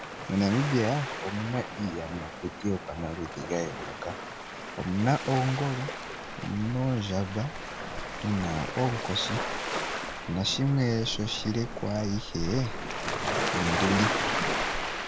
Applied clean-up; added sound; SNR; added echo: none; Waves, surf; 3 dB; none.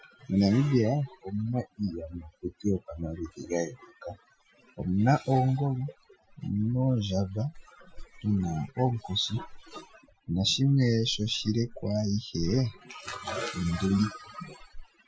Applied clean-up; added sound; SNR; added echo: classical method Wiener filter.